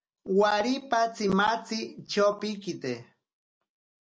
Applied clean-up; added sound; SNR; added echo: none; none; none; none.